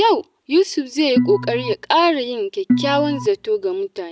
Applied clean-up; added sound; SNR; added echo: none; Organ; 4 dB; none.